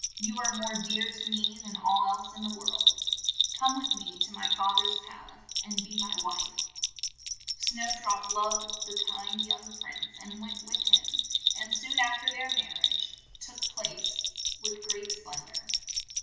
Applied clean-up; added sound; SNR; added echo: none; Bell; -4 dB; reverberation time 1.1 s.